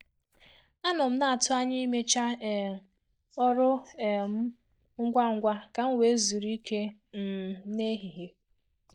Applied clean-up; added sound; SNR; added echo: neural mask model DeepFilterNet 3.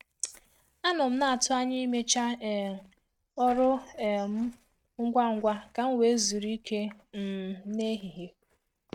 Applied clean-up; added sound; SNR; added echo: neural mask model RNNoise.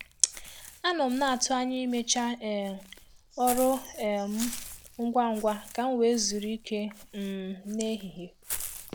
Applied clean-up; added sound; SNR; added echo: none; Walk, footsteps / Bird; 13 dB; none.